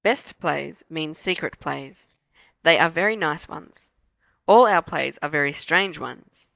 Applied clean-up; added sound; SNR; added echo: neural mask model DeepFilterNet 3.